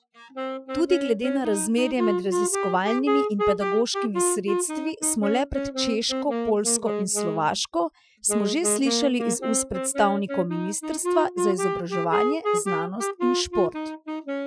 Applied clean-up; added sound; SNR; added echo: classical method Wiener filter.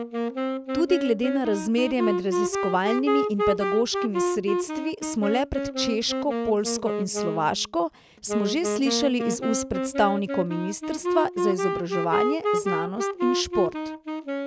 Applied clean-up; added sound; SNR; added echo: none; Wind instrument, woodwind instrument; 2 dB; none.